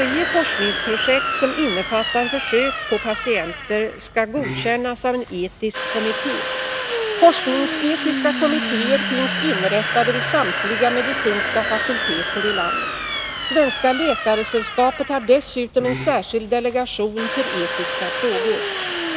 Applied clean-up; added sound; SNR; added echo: none; Domestic sounds, home sounds; 2 dB; none.